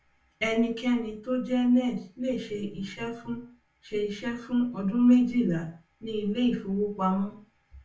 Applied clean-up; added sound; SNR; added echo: none; none; none; reverberation time 0.3 s.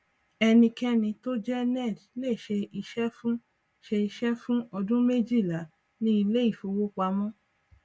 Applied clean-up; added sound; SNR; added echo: none; none; none; none.